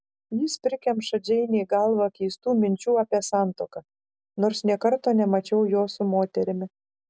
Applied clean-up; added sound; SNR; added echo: none; none; none; none.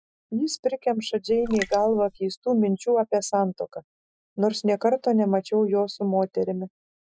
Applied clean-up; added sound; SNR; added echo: classical method Wiener filter.